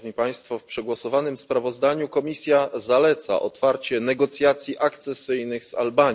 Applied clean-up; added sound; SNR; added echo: none; none; none; none.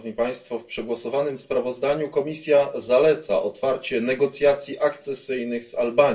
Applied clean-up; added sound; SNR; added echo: none; none; none; reverberation time 0.2 s.